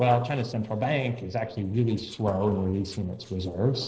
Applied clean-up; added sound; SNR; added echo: neural separator model SepFormer DNS4.